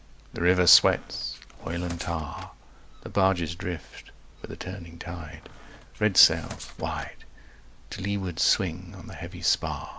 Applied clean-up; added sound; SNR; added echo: none; Squeak; 17 dB; none.